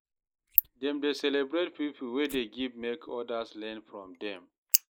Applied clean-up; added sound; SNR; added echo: neural mask model Resemble Enhance denoiser.